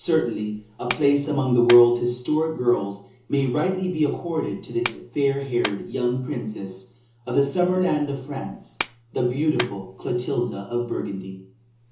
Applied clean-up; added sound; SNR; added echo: none; Clapping; 16 dB; reverberation time 0.6 s.